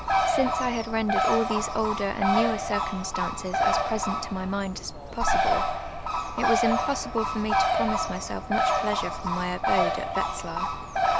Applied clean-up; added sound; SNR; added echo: none; Bird; -3 dB; none.